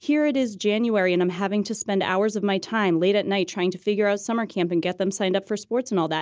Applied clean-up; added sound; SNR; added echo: none; none; none; none.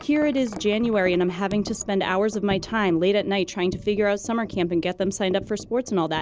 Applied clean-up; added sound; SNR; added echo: none; Wind chime; 16 dB; none.